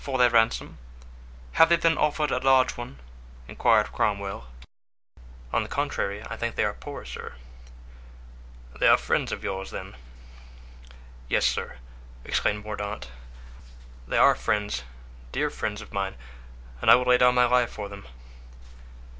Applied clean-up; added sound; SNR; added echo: none; none; none; none.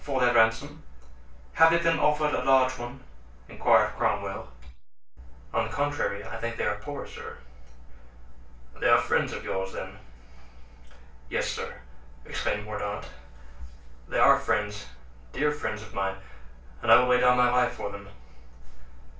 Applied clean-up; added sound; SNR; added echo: none; none; none; reverberation time 0.3 s.